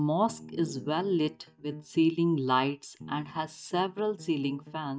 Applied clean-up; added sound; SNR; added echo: neural mask model DeepFilterNet 3.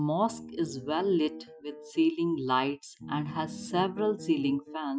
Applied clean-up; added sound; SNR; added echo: classical method Wiener filter.